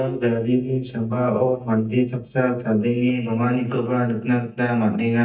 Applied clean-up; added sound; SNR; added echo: neural mask model DeepFilterNet 3.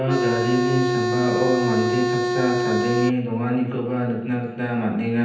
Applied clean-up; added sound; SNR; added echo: none; Organ; -1 dB; reverberation time 0.9 s.